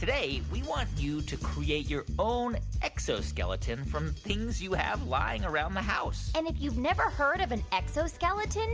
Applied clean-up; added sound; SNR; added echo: none; none; none; none.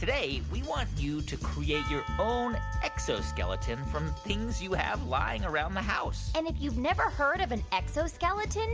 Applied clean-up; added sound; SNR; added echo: none; Church bell / Percussion; 16 dB; none.